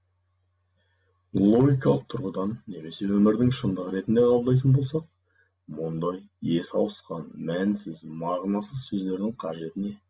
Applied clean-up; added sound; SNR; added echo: none; none; none; none.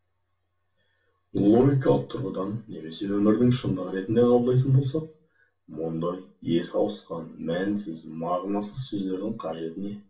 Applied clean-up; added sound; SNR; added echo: none; none; none; reverberation time 0.2 s.